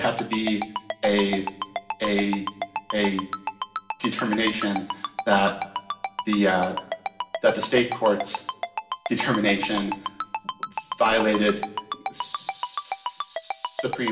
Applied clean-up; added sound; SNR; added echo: none; Ringtone; 7 dB; reverberation time 0.7 s.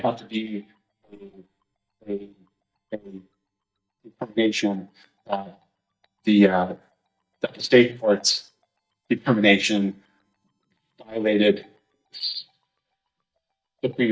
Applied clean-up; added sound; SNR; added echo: neural mask model DeepFilterNet 3.